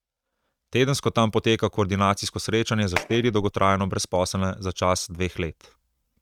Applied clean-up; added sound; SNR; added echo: neural mask model RNNoise.